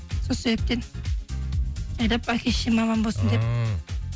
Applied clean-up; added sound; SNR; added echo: none; none; none; none.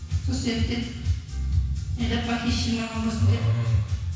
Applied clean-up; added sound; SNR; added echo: none; none; none; reverberation time 1.1 s.